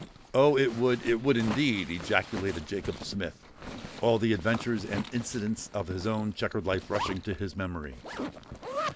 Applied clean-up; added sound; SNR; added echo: none; Zipper (clothing); 11 dB; none.